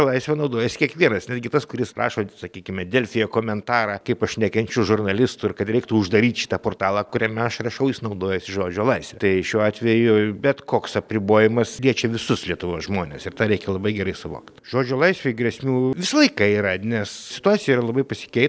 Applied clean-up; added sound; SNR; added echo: none; none; none; none.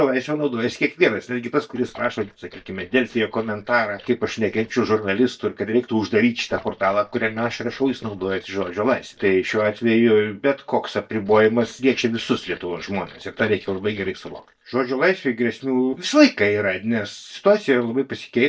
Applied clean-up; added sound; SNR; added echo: neural mask model DeepFilterNet 3.